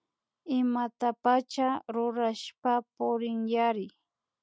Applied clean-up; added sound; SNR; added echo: none; none; none; none.